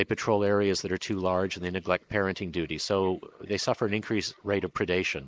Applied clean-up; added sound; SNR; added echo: neural mask model Resemble Enhance denoiser.